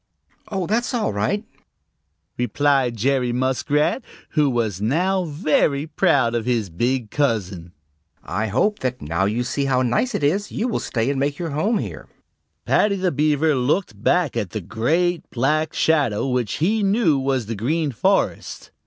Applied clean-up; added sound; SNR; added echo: none; none; none; none.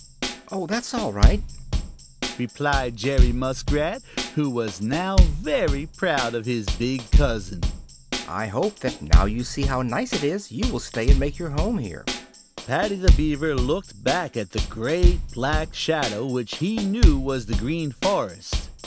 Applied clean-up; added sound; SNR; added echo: none; Drum kit; -3 dB; none.